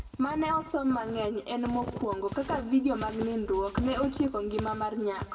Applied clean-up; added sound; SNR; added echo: none; Squeak / Walk, footsteps; 10 dB; reverberation time 1.1 s.